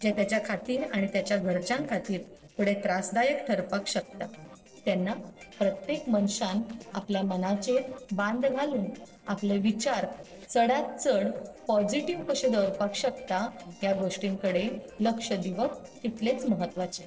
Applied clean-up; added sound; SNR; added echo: neural separator model SepFormer DNS4.